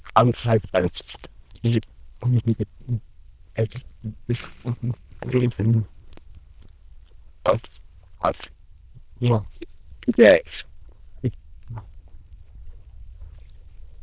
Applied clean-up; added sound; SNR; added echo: neural diffusion model UNIVERSE++.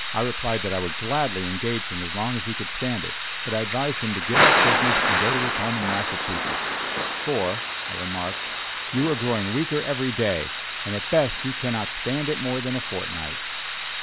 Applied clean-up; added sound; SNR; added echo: none; Thunder / Rain; -1 dB; none.